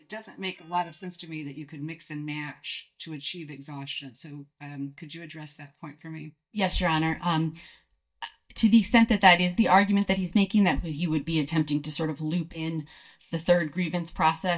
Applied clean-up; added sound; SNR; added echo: neural mask model DeepFilterNet 3.